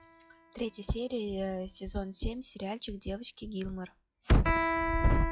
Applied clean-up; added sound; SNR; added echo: classical method log-MMSE.